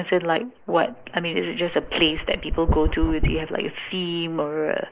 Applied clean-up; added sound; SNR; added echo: neural mask model Resemble Enhance denoiser.